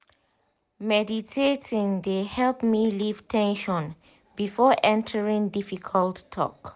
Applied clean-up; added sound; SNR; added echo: none; none; none; none.